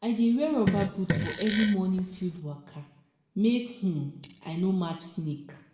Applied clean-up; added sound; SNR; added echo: none; Fart; 3 dB; reverberation time 0.8 s.